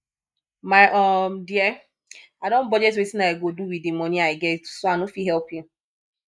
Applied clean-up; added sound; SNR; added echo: neural mask model Resemble Enhance denoiser.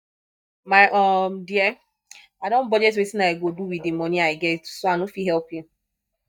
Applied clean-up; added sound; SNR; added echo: neural mask model DeepFilterNet 3.